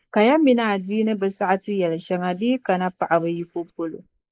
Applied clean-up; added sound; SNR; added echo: neural mask model Resemble Enhance denoiser.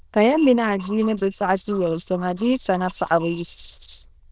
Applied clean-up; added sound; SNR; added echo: neural diffusion model UNIVERSE++.